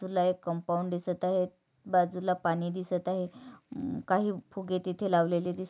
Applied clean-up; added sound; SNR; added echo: none; none; none; none.